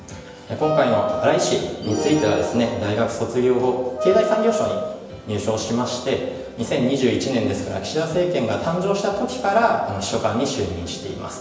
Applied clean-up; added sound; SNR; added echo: none; Wind instrument, woodwind instrument; 5 dB; reverberation time 1.0 s.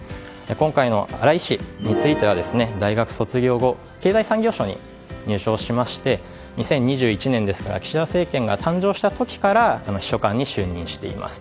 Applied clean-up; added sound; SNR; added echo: none; none; none; none.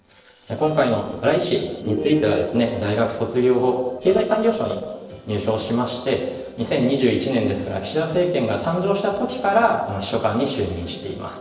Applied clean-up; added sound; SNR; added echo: neural separator model SepFormer DNS4.